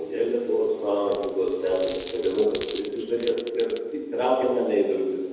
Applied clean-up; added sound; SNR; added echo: none; Glass; 10 dB; reverberation time 1.0 s.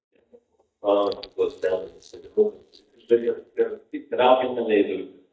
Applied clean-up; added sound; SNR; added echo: neural mask model DeepFilterNet 3.